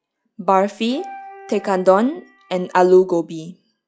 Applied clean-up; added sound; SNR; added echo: classical method log-MMSE.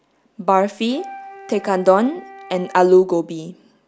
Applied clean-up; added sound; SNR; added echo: none; Wind instrument, woodwind instrument; 20 dB; none.